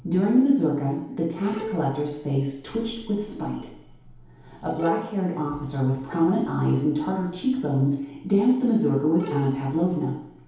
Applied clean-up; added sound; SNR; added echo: none; Bowed string instrument; 13 dB; reverberation time 2.2 s.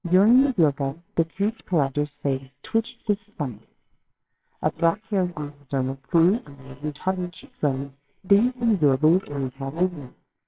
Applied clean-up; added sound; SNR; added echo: neural separator model SepFormer WHAMR!.